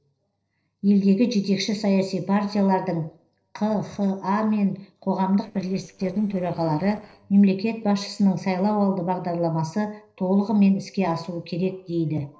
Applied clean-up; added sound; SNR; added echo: neural separator model SepFormer DNS4.